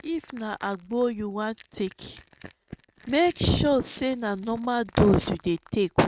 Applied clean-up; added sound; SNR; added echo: neural mask model RNNoise.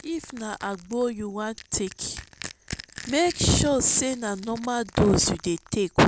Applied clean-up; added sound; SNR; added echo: none; Crushing; 18 dB; none.